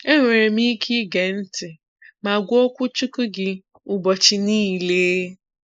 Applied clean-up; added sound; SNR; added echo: neural mask model Resemble Enhance denoiser.